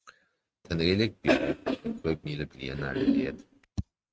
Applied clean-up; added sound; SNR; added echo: neural mask model RNNoise.